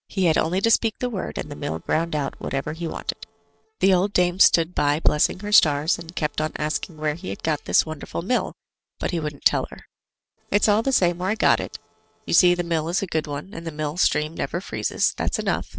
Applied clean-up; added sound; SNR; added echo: neural separator model SepFormer DNS4.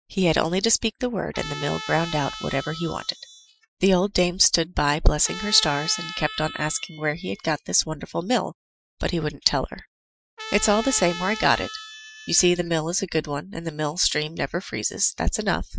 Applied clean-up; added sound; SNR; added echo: classical method Wiener filter.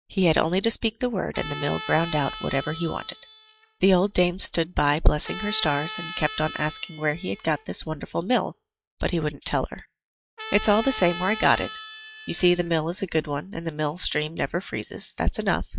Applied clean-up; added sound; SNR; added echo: classical method log-MMSE.